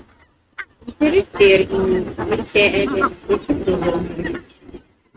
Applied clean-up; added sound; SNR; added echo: neural mask model RNNoise.